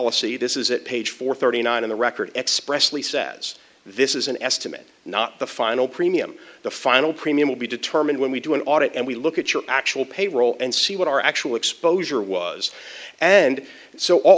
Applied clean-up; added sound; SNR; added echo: none; none; none; none.